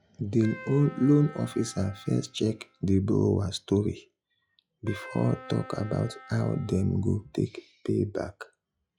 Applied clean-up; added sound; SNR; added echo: classical method log-MMSE.